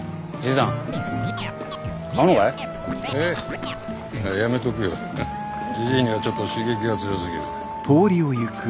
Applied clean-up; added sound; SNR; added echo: none; Scratching (performance technique); 11 dB; none.